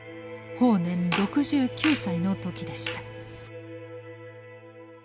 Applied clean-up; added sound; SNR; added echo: none; Fart; 9 dB; none.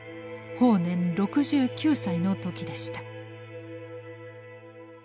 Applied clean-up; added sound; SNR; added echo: none; none; none; none.